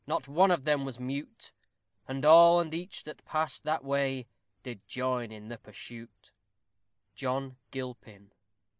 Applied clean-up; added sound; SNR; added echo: none; none; none; none.